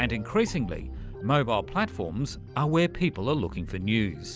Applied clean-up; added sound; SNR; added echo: none; none; none; none.